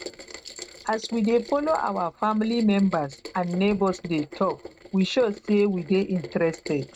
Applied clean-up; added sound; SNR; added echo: neural mask model RNNoise.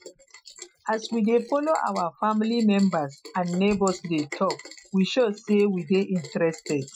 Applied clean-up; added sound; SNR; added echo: classical method Wiener filter.